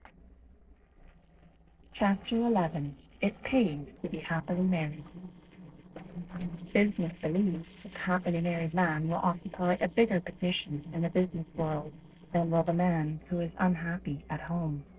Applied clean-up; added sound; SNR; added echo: neural separator model SepFormer DNS4.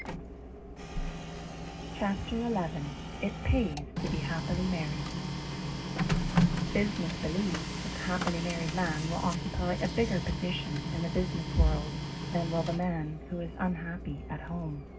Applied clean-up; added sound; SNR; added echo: none; Printer; 2 dB; reverberation time 0.4 s.